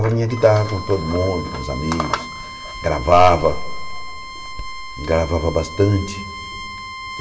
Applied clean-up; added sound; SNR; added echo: none; Bowed string instrument; 13 dB; reverberation time 1.7 s.